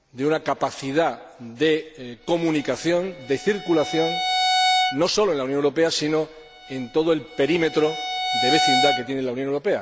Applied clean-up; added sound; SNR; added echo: none; Bowed string instrument; 3 dB; none.